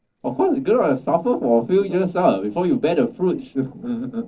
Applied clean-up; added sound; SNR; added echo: neural separator model SepFormer DNS4.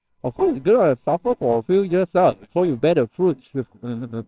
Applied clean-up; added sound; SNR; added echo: neural separator model SepFormer WHAMR!.